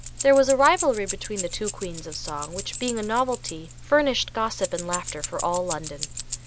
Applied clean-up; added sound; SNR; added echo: none; Keys jangling; 9 dB; none.